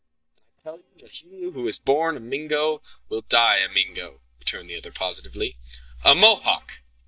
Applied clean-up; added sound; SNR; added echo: neural mask model DeepFilterNet 3.